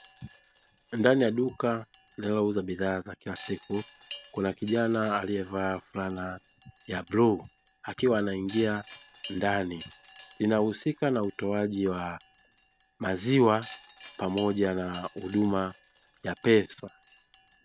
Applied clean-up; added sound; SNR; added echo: none; Wind chime; 19 dB; none.